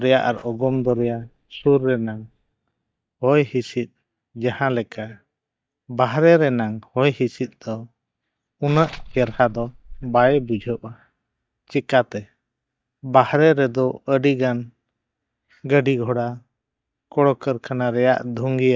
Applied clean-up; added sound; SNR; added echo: neural mask model DeepFilterNet 3.